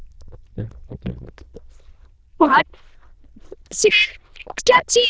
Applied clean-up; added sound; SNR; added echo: neural diffusion model UNIVERSE++.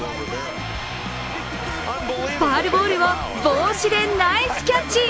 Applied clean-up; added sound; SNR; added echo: none; Bowed string instrument; 19 dB; none.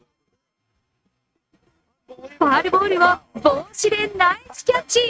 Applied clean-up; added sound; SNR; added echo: neural mask model RNNoise.